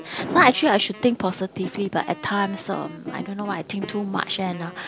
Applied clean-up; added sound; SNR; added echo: none; Wind instrument, woodwind instrument; 20 dB; none.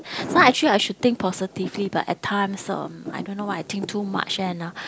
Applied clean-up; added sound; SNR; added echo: none; none; none; none.